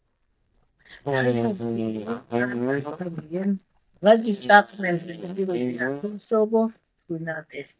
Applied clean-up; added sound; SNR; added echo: neural mask model DeepFilterNet 3.